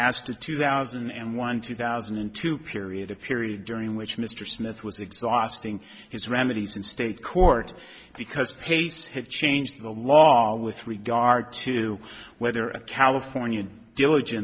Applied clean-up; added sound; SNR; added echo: none; none; none; none.